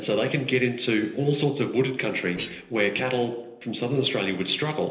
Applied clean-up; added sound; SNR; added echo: neural separator model SepFormer DNS4.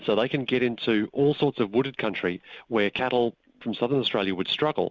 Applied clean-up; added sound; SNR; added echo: none; none; none; none.